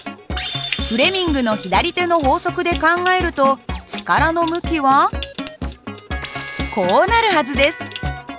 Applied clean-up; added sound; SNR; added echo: none; Trickle, dribble / Sink (filling or washing) / Water tap, faucet; 19 dB; none.